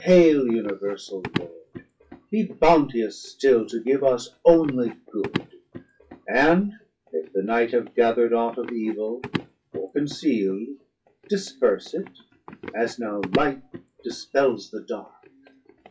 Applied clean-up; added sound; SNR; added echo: classical method WPE with log-MMSE.